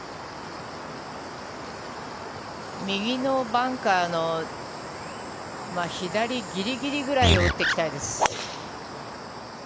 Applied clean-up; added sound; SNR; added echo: none; Animal; -5 dB; none.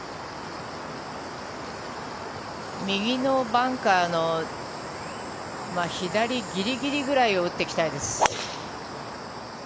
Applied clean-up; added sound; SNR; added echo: none; none; none; none.